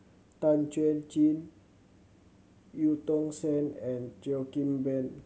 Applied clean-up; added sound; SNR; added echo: none; none; none; none.